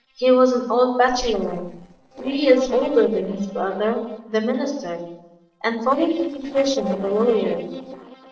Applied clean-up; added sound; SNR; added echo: neural separator model SepFormer DNS4.